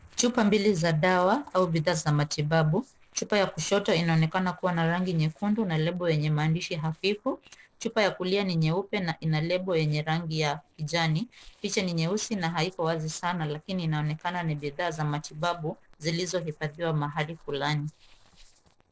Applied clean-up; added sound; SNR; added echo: neural separator model SepFormer DNS4.